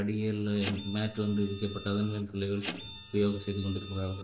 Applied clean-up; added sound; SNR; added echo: none; Printer; 12 dB; reverberation time 1.6 s.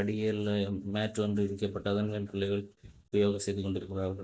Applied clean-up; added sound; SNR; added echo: none; none; none; none.